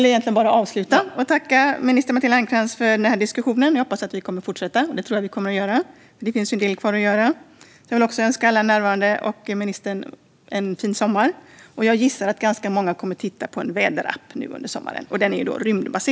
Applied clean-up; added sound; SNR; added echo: none; none; none; none.